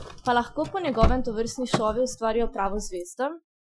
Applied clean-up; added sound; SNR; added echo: classical method Wiener filter.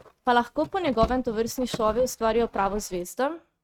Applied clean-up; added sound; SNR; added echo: neural mask model RNNoise.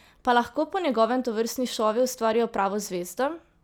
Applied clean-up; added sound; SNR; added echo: none; none; none; none.